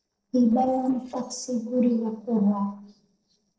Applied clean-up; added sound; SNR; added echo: neural separator model SepFormer DNS4.